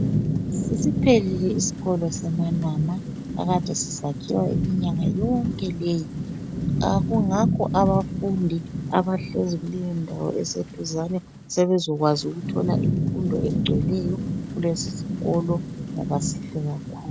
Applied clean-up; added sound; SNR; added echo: none; Rain / Thunderstorm; 2 dB; none.